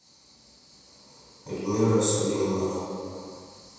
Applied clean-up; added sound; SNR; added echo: none; none; none; reverberation time 2.1 s.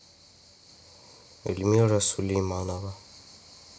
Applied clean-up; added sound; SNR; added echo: none; none; none; none.